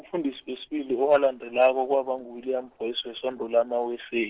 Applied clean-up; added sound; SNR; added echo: neural separator model SepFormer DNS4.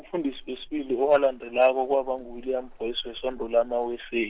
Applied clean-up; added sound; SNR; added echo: none; Walk, footsteps; 19 dB; none.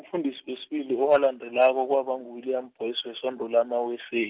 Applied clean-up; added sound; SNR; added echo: none; none; none; none.